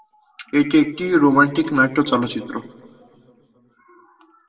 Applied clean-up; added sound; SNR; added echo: none; none; none; reverberation time 1.3 s.